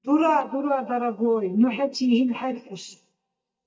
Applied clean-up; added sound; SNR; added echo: neural mask model DeepFilterNet 3.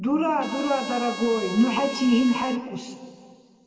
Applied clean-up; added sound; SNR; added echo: none; Trumpet; 13 dB; reverberation time 2.1 s.